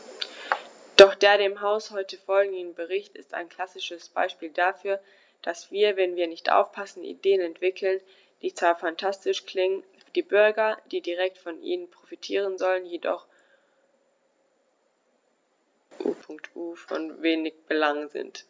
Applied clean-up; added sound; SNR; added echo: none; none; none; none.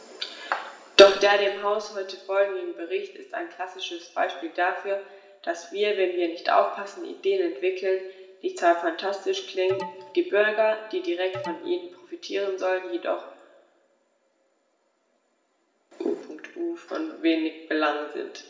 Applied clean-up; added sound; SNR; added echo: none; Alarm; 13 dB; reverberation time 1.1 s.